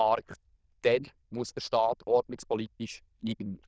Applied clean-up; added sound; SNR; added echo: neural diffusion model UNIVERSE++.